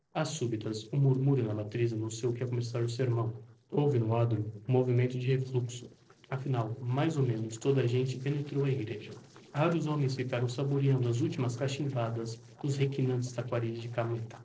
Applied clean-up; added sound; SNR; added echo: neural separator model SepFormer DNS4.